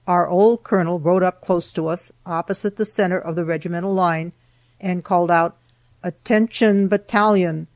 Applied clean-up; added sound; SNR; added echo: none; none; none; none.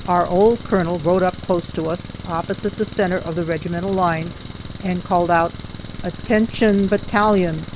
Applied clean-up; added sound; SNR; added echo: none; Motor vehicle (road) + Engine; 12 dB; none.